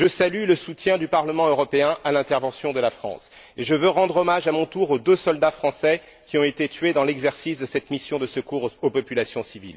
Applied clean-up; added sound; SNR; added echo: none; none; none; none.